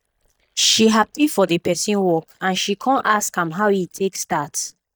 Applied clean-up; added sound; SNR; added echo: neural mask model DeepFilterNet 3.